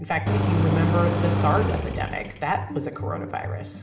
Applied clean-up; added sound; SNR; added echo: none; Engine; -2 dB; reverberation time 1.2 s.